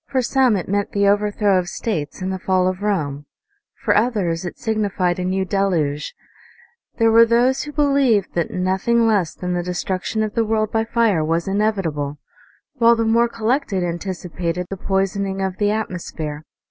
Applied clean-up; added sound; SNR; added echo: none; none; none; none.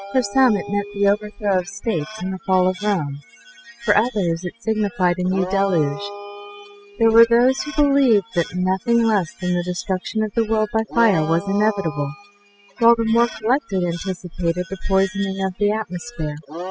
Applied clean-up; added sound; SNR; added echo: classical method spectral subtraction.